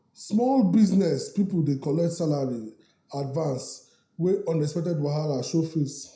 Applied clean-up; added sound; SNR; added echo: none; none; none; reverberation time 0.5 s.